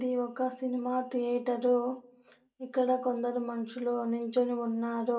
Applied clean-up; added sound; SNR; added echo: none; none; none; reverberation time 0.2 s.